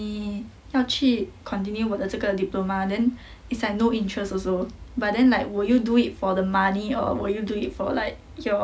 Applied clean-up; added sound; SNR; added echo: none; none; none; none.